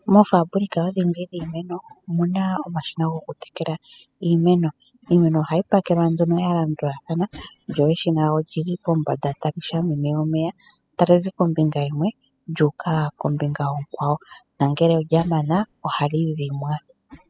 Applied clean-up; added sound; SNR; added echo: classical method spectral subtraction.